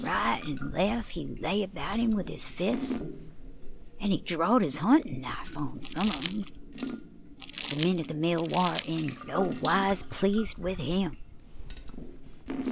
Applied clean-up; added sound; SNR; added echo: none; Drip / Sink (filling or washing) / Water tap, faucet + Crumpling, crinkling; 6 dB; none.